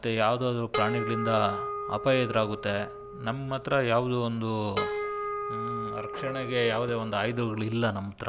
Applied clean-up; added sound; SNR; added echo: none; Harp; 6 dB; none.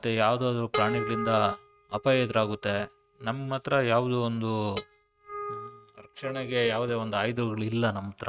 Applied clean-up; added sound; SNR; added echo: neural mask model RNNoise.